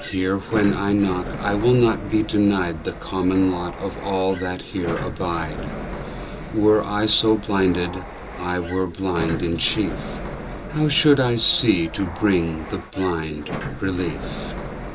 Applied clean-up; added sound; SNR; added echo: none; Sliding door; 10 dB; reverberation time 0.2 s.